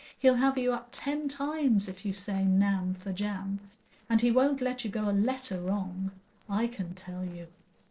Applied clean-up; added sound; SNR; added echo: neural separator model SepFormer DNS4.